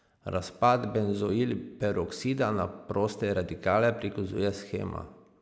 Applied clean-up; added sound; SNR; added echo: none; none; none; none.